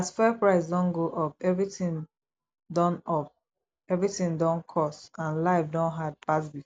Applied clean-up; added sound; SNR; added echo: none; none; none; none.